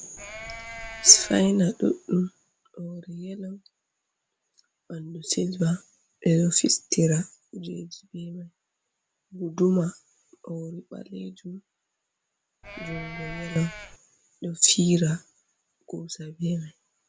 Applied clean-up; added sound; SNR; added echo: none; Livestock, farm animals, working animals; 12 dB; none.